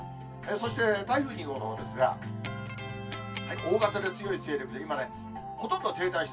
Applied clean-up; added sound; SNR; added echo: none; Electric guitar; 8 dB; reverberation time 0.1 s.